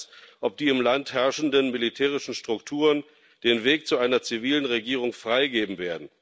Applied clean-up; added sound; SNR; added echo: none; none; none; none.